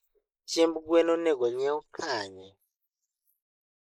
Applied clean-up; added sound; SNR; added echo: neural mask model Resemble Enhance denoiser.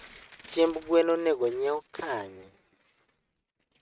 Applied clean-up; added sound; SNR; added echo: neural mask model RNNoise.